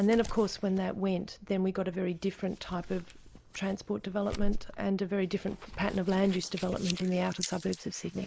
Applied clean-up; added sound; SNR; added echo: neural mask model Resemble Enhance denoiser.